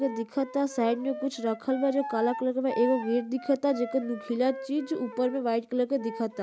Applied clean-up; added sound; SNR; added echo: none; Wind instrument, woodwind instrument; 13 dB; none.